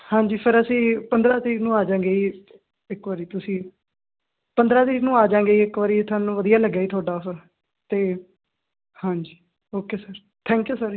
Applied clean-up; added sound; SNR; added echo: none; none; none; none.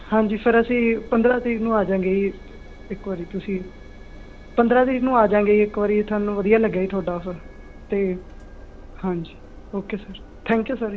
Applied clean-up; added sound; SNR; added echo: none; Engine; 18 dB; none.